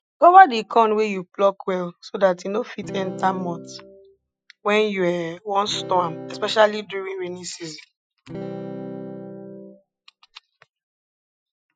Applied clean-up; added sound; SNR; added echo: classical method Wiener filter.